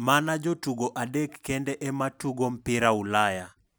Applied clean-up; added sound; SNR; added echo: none; none; none; none.